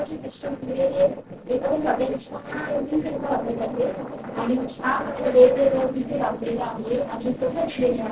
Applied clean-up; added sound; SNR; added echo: neural separator model SepFormer DNS4.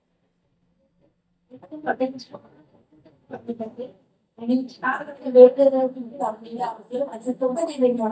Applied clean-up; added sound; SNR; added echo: neural mask model DeepFilterNet 3.